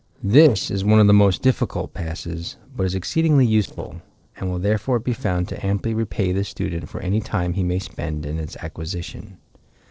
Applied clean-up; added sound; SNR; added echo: neural separator model SepFormer DNS4.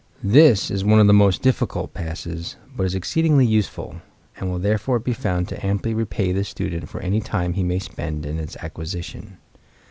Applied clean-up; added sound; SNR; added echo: none; none; none; none.